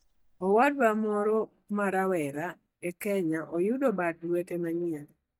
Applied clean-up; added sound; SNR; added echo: neural mask model DeepFilterNet 3.